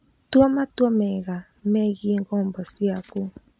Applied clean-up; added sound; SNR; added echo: none; none; none; none.